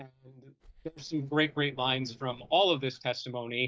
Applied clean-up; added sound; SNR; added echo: neural mask model DeepFilterNet 3.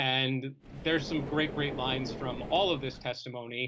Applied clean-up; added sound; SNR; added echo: none; Car; 8 dB; none.